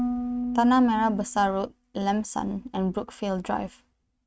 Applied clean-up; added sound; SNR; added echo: neural mask model RNNoise.